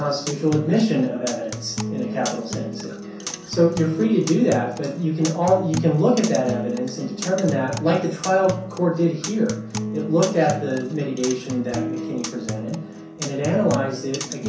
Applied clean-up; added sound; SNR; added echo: none; Acoustic guitar; 9 dB; reverberation time 0.6 s.